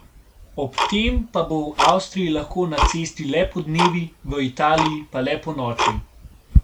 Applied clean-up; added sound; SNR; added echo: none; Tick-tock; 1 dB; none.